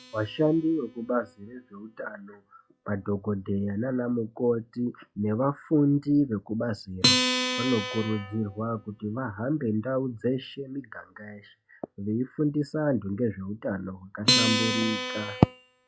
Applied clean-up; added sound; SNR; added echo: classical method log-MMSE.